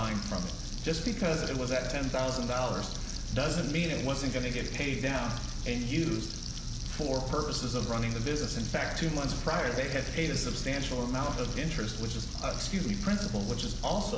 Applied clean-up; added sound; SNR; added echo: none; Frying (food); 13 dB; none.